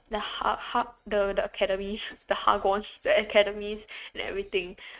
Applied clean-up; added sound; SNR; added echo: neural mask model RNNoise.